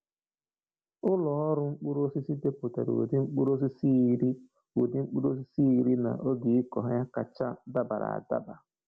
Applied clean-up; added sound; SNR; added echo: none; none; none; none.